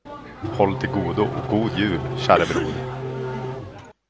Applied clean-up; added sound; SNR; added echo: none; Race car, auto racing / Engine starting + Cough; 4 dB; none.